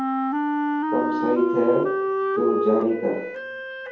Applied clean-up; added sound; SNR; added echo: none; Wind instrument, woodwind instrument; -1 dB; reverberation time 0.7 s.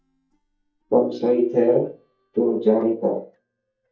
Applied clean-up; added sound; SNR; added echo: neural mask model DeepFilterNet 3.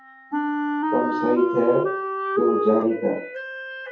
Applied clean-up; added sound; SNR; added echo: classical method WPE with log-MMSE.